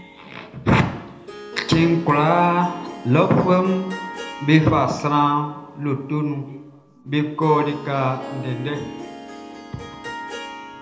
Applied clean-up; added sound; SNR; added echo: none; Harp; 15 dB; reverberation time 0.8 s.